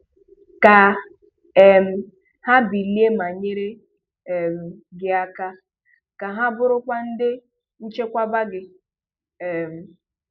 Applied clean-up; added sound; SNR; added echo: none; none; none; none.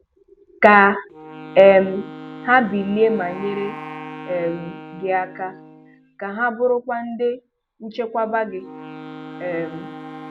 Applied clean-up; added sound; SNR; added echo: none; Wind instrument, woodwind instrument + Wind instrument, woodwind instrument; 16 dB; none.